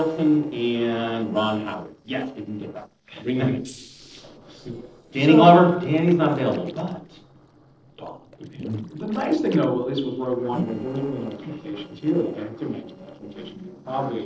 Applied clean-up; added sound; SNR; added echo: neural separator model SepFormer DNS4.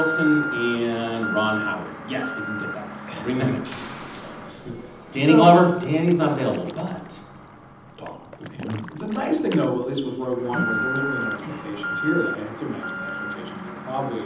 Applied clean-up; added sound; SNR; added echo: none; Alarm; 8 dB; reverberation time 0.8 s.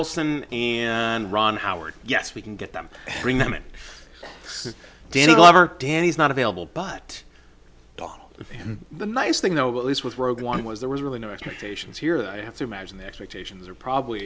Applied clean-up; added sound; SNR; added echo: none; none; none; none.